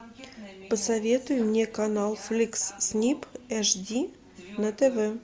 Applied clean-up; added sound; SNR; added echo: none; none; none; none.